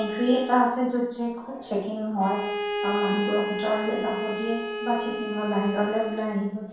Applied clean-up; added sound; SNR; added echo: none; Bowed string instrument; 5 dB; reverberation time 0.7 s.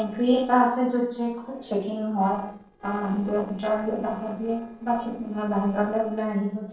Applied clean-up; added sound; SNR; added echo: neural separator model SepFormer DNS4.